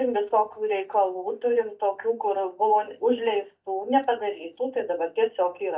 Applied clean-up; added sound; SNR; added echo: neural mask model DeepFilterNet 3.